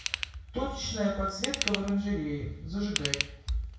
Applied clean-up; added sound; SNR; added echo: none; Ratchet, pawl / Tools; 5 dB; reverberation time 0.6 s.